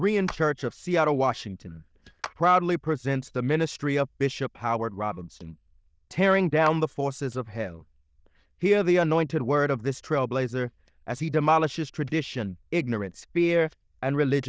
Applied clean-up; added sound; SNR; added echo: neural diffusion model UNIVERSE++.